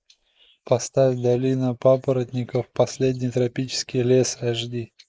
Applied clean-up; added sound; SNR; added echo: neural mask model Resemble Enhance denoiser.